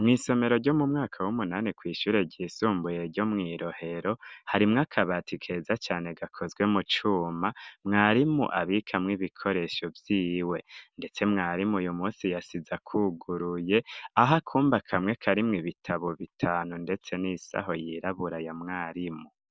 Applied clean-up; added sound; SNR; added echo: none; none; none; none.